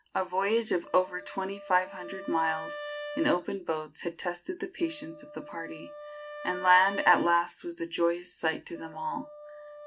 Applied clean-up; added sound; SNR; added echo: none; Wind instrument, woodwind instrument; 13 dB; none.